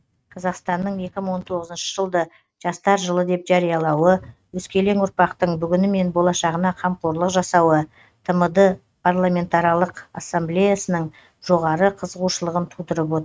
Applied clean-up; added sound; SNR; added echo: neural mask model RNNoise.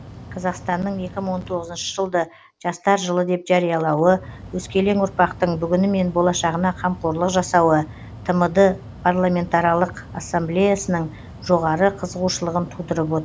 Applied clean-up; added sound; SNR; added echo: none; Mechanical fan; 17 dB; none.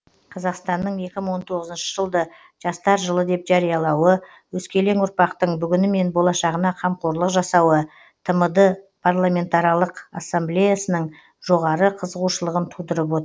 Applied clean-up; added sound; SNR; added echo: none; none; none; none.